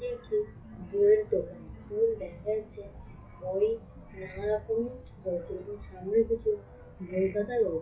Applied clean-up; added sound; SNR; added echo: classical method WPE with log-MMSE.